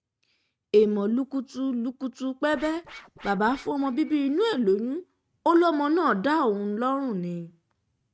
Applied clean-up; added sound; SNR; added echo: neural mask model RNNoise.